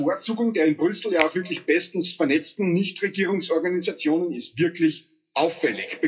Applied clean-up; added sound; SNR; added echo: classical method WPE with log-MMSE.